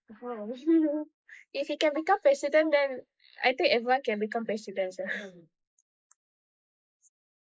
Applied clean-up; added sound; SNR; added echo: neural mask model Resemble Enhance denoiser.